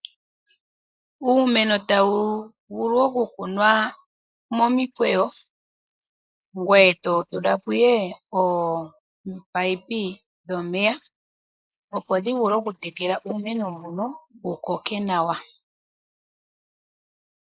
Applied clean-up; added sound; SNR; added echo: neural mask model Resemble Enhance denoiser.